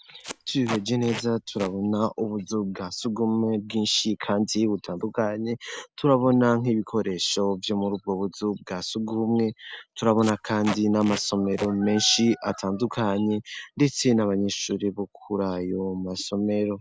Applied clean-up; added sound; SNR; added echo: none; Packing tape, duct tape; 13 dB; none.